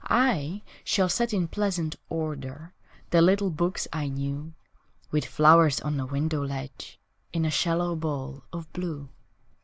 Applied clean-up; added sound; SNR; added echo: none; none; none; none.